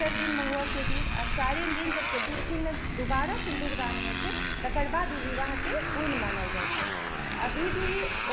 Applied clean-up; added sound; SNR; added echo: none; Motorcycle; -3 dB; none.